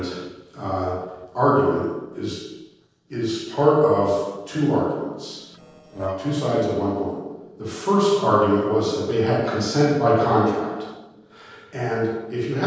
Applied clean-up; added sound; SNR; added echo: neural separator model SepFormer DNS4.